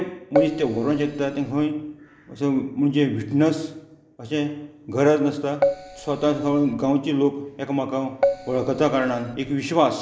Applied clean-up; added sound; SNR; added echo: none; Keyboard (musical); 4 dB; none.